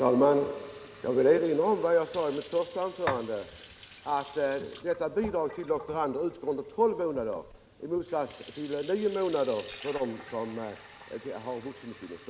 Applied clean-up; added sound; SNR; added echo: none; Fill (with liquid) / Sink (filling or washing); 17 dB; none.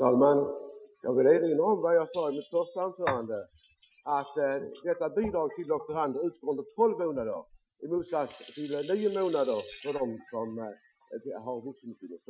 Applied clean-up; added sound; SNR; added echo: classical method Wiener filter.